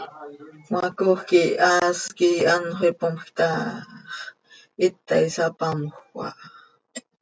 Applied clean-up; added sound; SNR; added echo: none; none; none; none.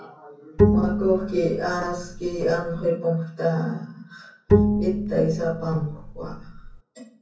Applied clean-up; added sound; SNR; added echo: none; Bowed string instrument; -2 dB; reverberation time 0.6 s.